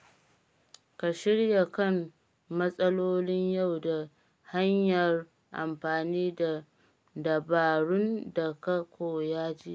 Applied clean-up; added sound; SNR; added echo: none; none; none; none.